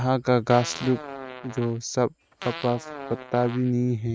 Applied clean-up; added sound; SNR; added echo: neural mask model RNNoise.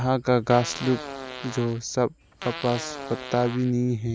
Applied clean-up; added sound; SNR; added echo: none; Fart; 12 dB; none.